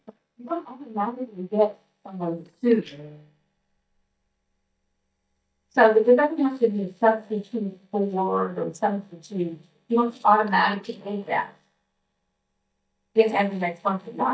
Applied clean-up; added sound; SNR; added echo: neural mask model DeepFilterNet 3.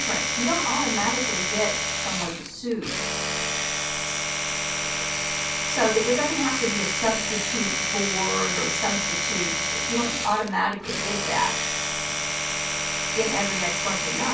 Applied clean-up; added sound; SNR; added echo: none; Domestic sounds, home sounds; -2 dB; reverberation time 0.2 s.